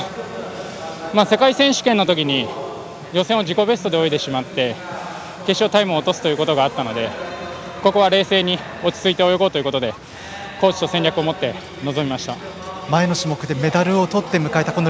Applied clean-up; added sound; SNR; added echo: none; none; none; none.